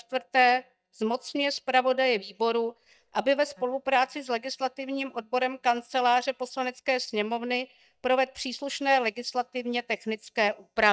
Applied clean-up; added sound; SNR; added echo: neural mask model DeepFilterNet 3.